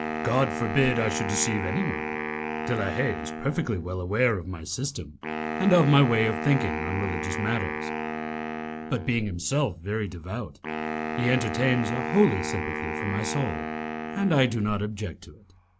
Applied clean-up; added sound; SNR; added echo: none; Wind instrument, woodwind instrument; 5 dB; none.